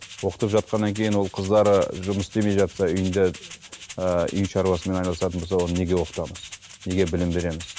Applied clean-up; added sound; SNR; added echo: none; Rattle (instrument); 18 dB; none.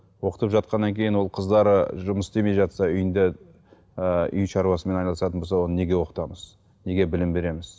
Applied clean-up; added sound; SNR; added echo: none; none; none; none.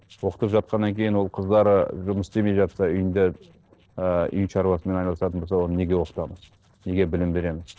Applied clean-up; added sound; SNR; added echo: neural separator model SepFormer DNS4.